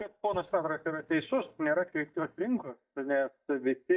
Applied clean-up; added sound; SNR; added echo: neural mask model DeepFilterNet 3.